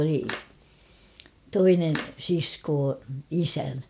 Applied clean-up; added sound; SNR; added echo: none; Splash, splatter; 13 dB; none.